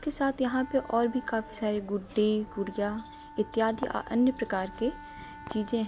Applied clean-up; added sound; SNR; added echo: none; Wind instrument, woodwind instrument; 18 dB; none.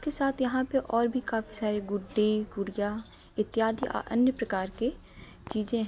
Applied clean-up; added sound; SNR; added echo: none; none; none; none.